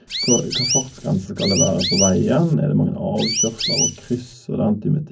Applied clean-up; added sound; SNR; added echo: none; Chirp, tweet; 3 dB; reverberation time 0.3 s.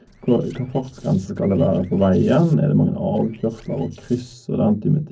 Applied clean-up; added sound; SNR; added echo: neural separator model SepFormer DNS4.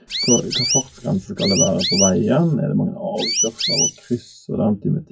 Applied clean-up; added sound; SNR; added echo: classical method WPE with log-MMSE.